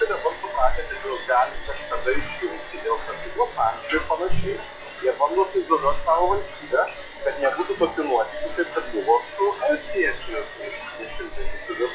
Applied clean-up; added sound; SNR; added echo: classical method log-MMSE.